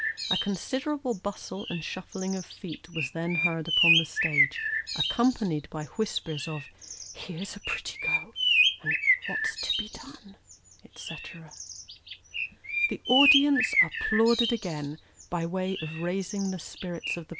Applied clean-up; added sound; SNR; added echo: none; Bird; -1 dB; none.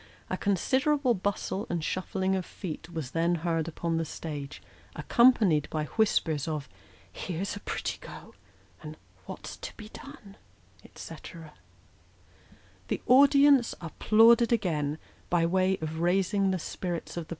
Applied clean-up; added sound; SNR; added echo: none; none; none; none.